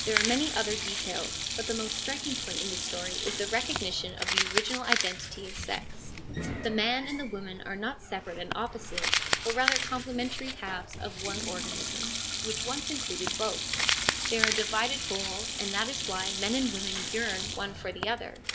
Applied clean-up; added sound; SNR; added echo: none; Crumpling, crinkling + Sink (filling or washing); -1 dB; none.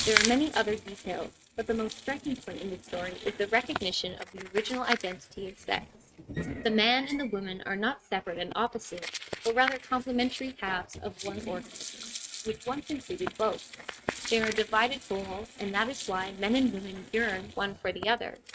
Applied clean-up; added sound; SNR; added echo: neural mask model RNNoise.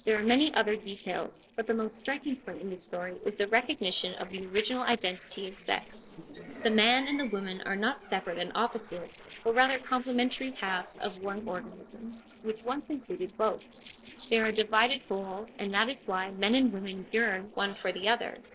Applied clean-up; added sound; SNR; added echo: neural separator model SepFormer DNS4.